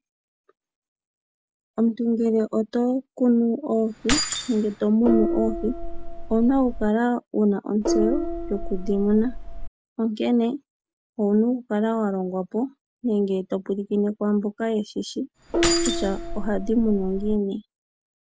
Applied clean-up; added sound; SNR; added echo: none; Keys jangling + Gong; 2 dB; none.